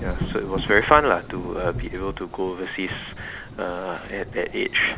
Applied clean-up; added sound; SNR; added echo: none; Thunder / Rain; 9 dB; none.